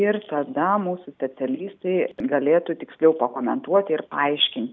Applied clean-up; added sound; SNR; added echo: none; none; none; none.